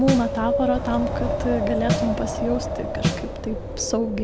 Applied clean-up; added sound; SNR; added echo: none; Snare drum + Wind; 0 dB; none.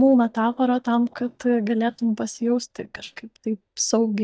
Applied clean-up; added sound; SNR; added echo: neural mask model DeepFilterNet 3.